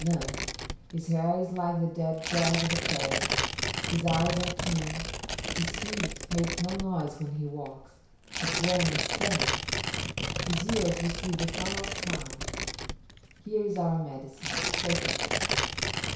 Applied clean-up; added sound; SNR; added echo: none; Tearing; 1 dB; reverberation time 0.6 s.